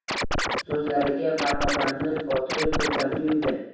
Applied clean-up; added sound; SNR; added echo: none; Scratching (performance technique); 1 dB; reverberation time 0.7 s.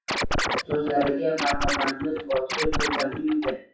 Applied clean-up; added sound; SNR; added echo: classical method WPE with log-MMSE.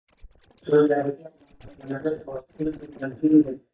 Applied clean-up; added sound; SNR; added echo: neural mask model DeepFilterNet 3.